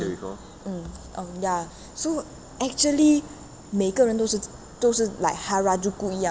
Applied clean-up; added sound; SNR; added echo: none; none; none; none.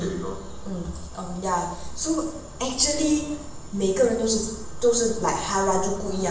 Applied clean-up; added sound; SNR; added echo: none; none; none; reverberation time 0.7 s.